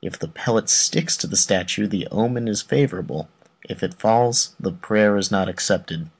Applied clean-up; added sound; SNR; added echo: none; none; none; none.